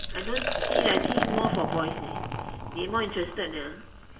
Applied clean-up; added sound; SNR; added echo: none; Liquid; -2 dB; reverberation time 0.5 s.